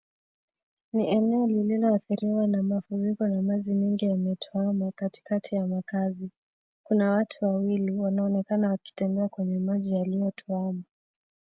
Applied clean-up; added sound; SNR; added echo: none; none; none; none.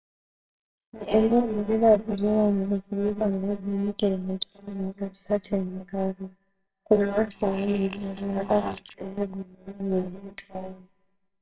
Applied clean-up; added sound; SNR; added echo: neural separator model SepFormer WHAMR!.